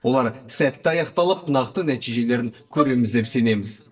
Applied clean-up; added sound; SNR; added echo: neural mask model DeepFilterNet 3.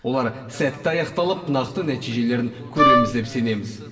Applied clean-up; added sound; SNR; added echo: none; Wind instrument, woodwind instrument; -5 dB; reverberation time 1.8 s.